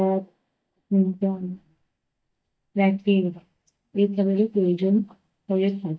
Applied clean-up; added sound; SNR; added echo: neural mask model DeepFilterNet 3.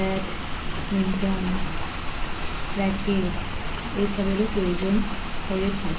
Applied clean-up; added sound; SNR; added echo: none; Rain; 0 dB; reverberation time 0.2 s.